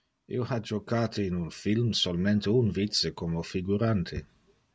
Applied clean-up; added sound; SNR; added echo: none; none; none; none.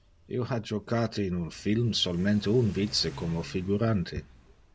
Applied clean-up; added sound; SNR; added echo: none; Accelerating, revving, vroom / Car; 19 dB; none.